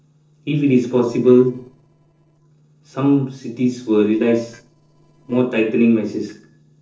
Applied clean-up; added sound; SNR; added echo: neural separator model SepFormer DNS4.